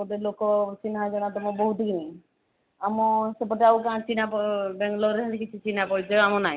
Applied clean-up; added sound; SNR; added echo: none; none; none; none.